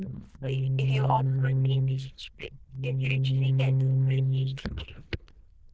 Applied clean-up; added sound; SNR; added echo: neural diffusion model UNIVERSE++.